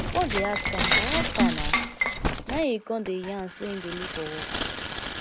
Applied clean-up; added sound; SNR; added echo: none; Shatter; -3 dB; none.